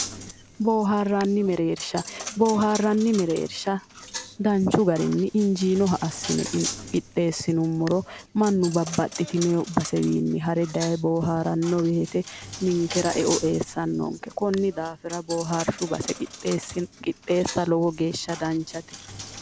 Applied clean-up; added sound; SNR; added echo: none; Coin (dropping); 14 dB; none.